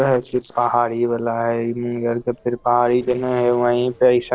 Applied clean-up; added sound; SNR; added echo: neural separator model SepFormer DNS4.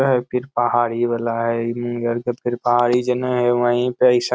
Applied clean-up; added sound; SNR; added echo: none; none; none; none.